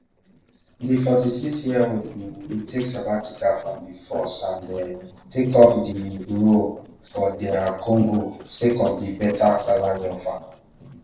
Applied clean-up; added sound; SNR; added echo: neural separator model SepFormer DNS4.